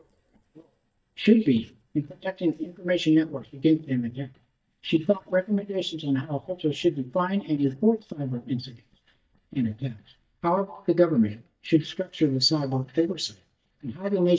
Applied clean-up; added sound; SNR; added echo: neural mask model DeepFilterNet 3.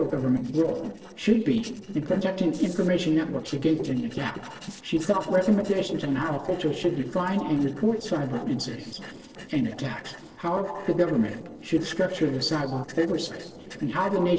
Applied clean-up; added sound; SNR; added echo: neural separator model SepFormer DNS4.